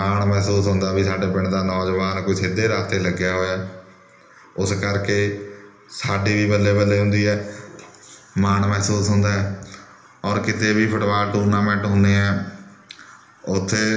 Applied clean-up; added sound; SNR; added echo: none; none; none; reverberation time 1.0 s.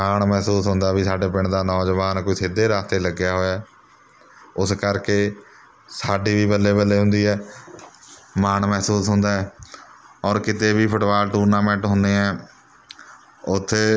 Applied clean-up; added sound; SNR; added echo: none; none; none; none.